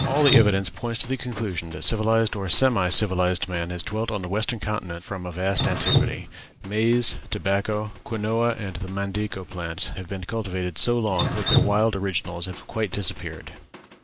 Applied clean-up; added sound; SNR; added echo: none; Drip; 6 dB; none.